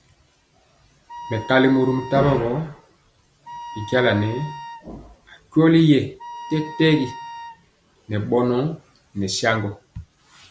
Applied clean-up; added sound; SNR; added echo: none; Wind instrument, woodwind instrument; 14 dB; none.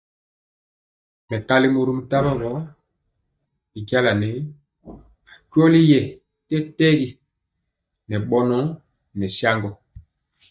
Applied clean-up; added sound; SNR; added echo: neural mask model DeepFilterNet 3.